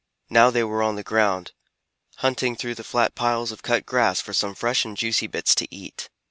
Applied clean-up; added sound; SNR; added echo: none; none; none; none.